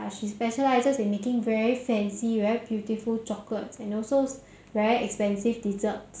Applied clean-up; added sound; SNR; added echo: none; none; none; none.